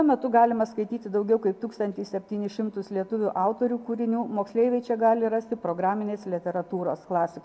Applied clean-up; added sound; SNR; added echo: none; none; none; none.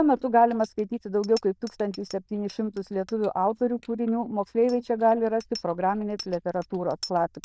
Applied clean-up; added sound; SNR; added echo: neural diffusion model UNIVERSE++.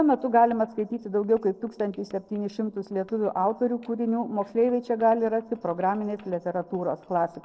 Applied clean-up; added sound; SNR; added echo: neural separator model SepFormer DNS4.